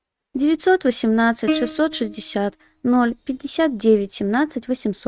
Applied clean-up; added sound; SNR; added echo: neural mask model RNNoise.